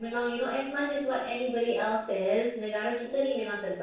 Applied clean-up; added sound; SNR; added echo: neural separator model SepFormer DNS4.